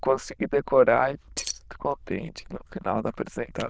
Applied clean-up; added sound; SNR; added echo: neural diffusion model UNIVERSE++.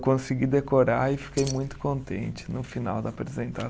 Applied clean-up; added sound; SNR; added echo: none; Keys jangling; 17 dB; none.